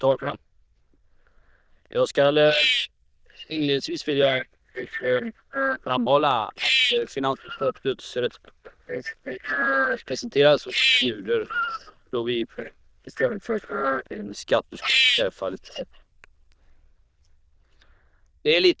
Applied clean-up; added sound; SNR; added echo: neural diffusion model UNIVERSE++.